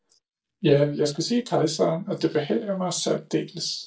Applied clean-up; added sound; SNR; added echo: neural mask model DeepFilterNet 3.